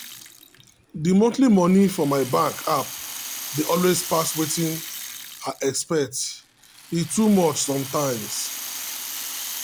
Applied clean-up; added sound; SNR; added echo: none; Rattle (instrument); 10 dB; none.